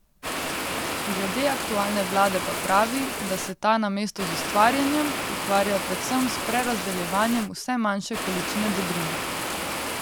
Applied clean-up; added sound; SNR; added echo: none; Water; 4 dB; none.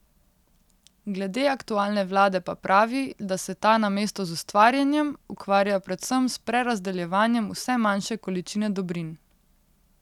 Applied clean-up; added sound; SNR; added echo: none; none; none; none.